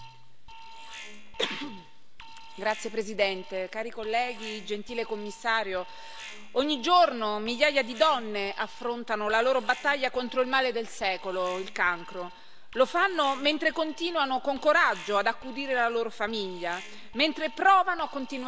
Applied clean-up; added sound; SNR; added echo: none; Alarm; 13 dB; none.